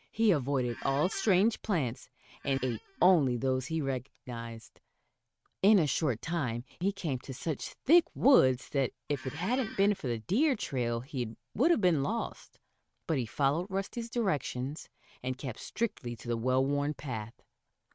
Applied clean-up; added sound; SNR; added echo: neural mask model RNNoise.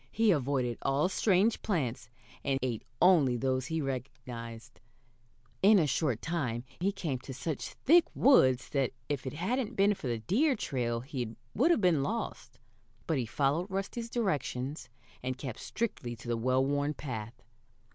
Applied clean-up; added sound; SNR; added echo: none; none; none; none.